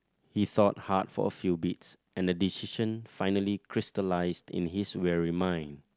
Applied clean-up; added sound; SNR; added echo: none; none; none; none.